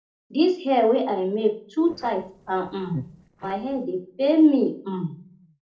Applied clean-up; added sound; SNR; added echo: neural separator model SepFormer DNS4.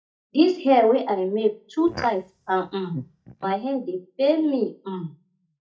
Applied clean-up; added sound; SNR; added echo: neural mask model DeepFilterNet 3.